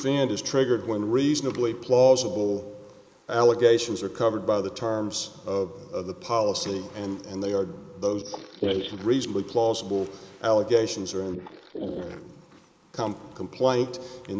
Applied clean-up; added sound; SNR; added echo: neural mask model Resemble Enhance denoiser.